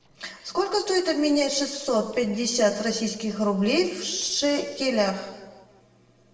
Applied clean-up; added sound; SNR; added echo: neural separator model SepFormer DNS4.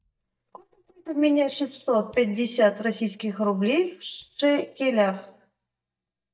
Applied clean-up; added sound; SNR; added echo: neural mask model DeepFilterNet 3.